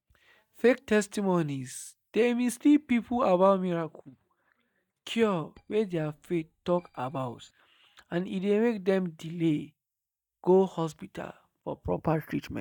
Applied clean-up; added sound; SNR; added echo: neural mask model DeepFilterNet 3.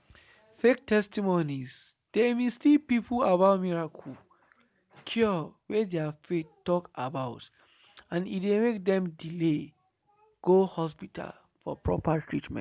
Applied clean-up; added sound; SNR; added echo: none; none; none; none.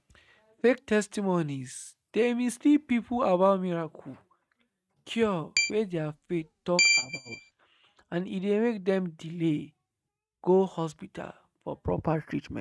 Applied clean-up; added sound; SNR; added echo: neural mask model RNNoise.